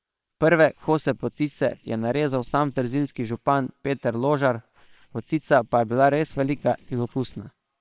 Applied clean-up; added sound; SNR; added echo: neural separator model SepFormer WHAM!.